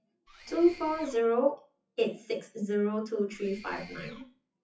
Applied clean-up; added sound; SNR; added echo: classical method WPE with log-MMSE.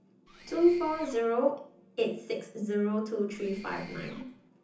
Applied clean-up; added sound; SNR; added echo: none; Mechanisms; 19 dB; reverberation time 0.6 s.